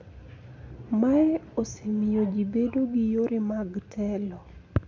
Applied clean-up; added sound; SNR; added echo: none; none; none; none.